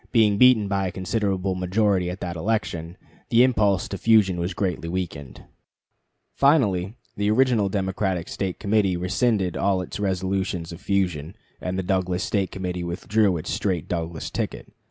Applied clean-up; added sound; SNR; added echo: none; none; none; none.